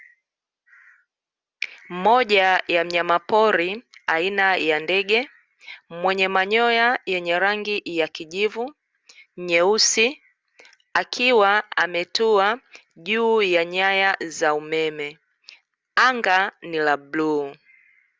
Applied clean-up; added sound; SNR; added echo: none; none; none; none.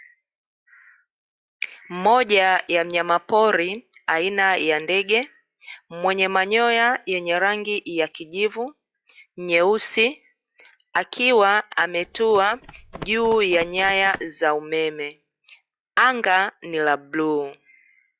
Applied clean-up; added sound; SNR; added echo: classical method log-MMSE.